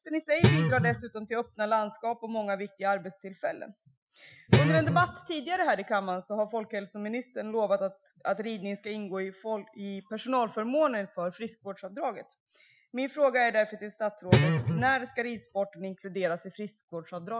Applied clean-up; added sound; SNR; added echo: classical method Wiener filter.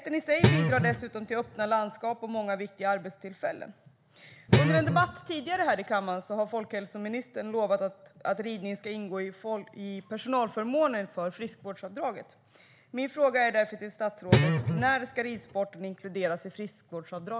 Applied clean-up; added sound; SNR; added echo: none; Guitar; -4 dB; none.